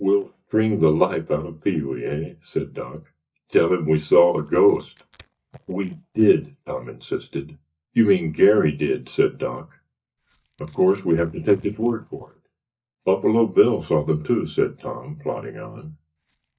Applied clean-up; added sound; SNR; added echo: neural mask model DeepFilterNet 3.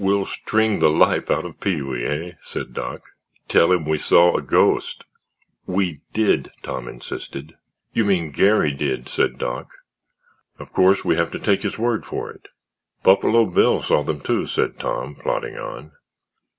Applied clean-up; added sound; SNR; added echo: none; none; none; none.